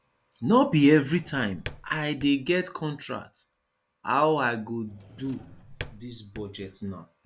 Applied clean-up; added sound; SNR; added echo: none; Drawer open or close; 19 dB; none.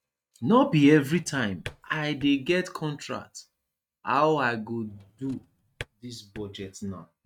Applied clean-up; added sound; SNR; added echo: neural mask model RNNoise.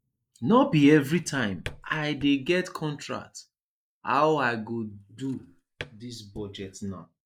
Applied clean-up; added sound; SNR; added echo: neural mask model Resemble Enhance denoiser.